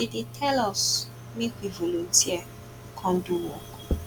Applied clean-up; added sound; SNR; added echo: none; Microwave oven; 16 dB; none.